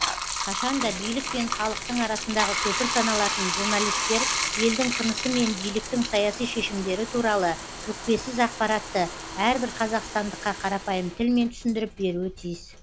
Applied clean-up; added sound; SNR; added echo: none; Bathtub (filling or washing); 4 dB; none.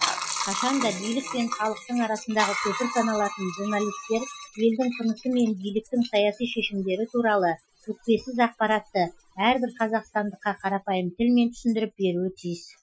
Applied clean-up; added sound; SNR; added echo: classical method Wiener filter.